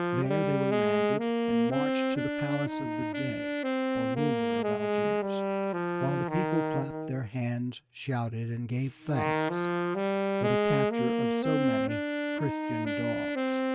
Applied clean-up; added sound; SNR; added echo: neural mask model RNNoise.